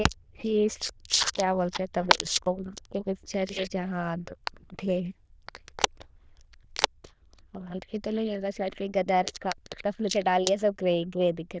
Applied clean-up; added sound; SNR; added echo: neural diffusion model UNIVERSE++.